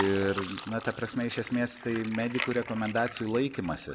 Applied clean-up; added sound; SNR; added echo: none; Fill (with liquid); 10 dB; none.